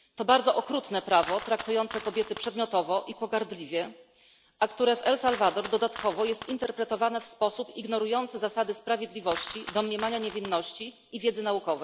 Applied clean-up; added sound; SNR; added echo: none; Coin (dropping); 12 dB; none.